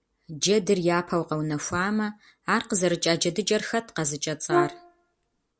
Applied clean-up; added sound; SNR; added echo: none; Brass instrument; 2 dB; none.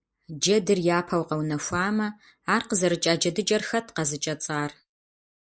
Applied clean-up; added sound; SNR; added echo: neural mask model Resemble Enhance denoiser.